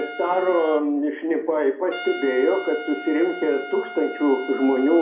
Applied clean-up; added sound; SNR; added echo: none; Trumpet; 14 dB; reverberation time 0.6 s.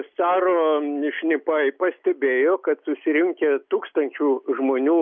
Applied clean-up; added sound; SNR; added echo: none; none; none; none.